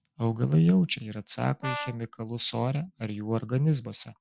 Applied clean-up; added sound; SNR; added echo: none; Brass instrument; 11 dB; none.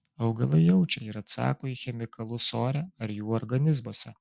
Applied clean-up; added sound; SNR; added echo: none; none; none; none.